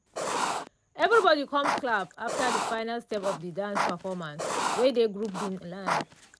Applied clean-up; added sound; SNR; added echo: none; Writing; 4 dB; none.